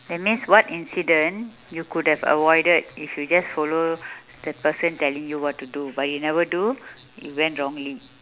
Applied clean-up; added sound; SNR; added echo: none; none; none; none.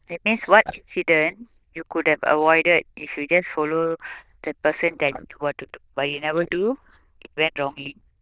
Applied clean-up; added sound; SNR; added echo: neural diffusion model UNIVERSE++.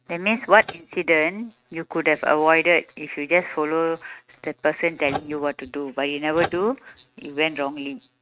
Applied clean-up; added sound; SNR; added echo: neural mask model RNNoise.